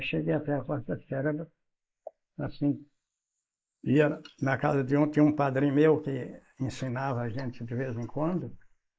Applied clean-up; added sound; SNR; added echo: neural mask model Resemble Enhance denoiser.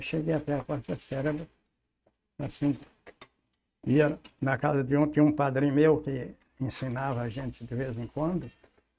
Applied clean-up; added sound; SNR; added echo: neural mask model RNNoise.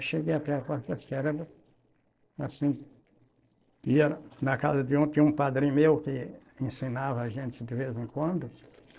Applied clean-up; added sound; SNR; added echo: neural separator model SepFormer DNS4.